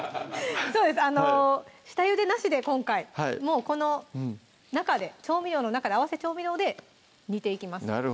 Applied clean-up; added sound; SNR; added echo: none; none; none; none.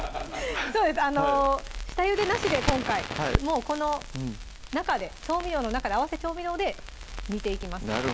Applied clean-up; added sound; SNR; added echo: none; Crackle; 6 dB; none.